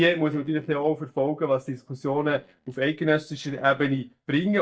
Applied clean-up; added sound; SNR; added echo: neural mask model DeepFilterNet 3.